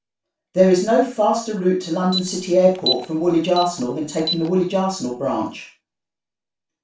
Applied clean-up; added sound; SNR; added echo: none; Alarm; 10 dB; reverberation time 0.3 s.